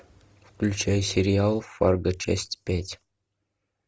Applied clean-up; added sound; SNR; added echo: none; none; none; none.